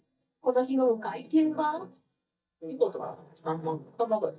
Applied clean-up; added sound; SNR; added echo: neural mask model DeepFilterNet 3.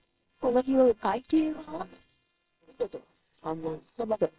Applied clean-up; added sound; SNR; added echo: neural separator model SepFormer WHAMR!.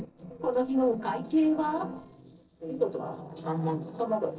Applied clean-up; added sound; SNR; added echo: neural separator model SepFormer DNS4.